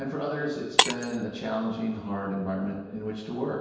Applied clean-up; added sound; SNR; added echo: none; Shatter; 2 dB; reverberation time 1.2 s.